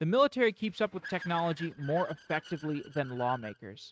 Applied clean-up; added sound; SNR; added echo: neural mask model RNNoise.